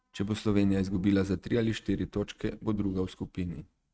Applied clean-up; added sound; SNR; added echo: neural mask model RNNoise.